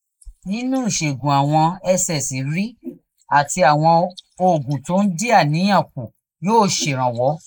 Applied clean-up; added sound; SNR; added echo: neural mask model Resemble Enhance denoiser.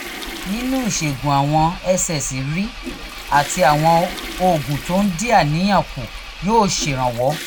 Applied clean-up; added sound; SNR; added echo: none; Toilet flush / Water + Engine; 12 dB; none.